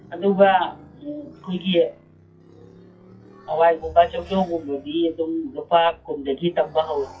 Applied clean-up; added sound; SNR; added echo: classical method WPE with log-MMSE.